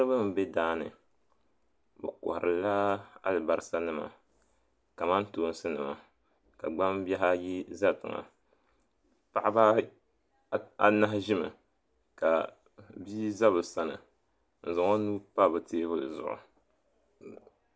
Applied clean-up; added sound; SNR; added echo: none; none; none; none.